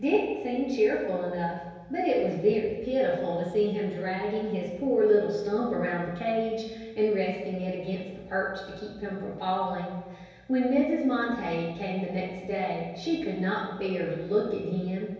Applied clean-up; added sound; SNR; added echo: none; none; none; reverberation time 1.2 s.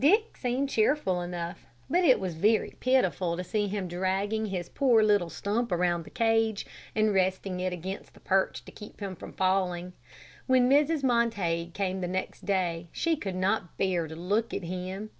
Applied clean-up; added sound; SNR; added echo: none; none; none; none.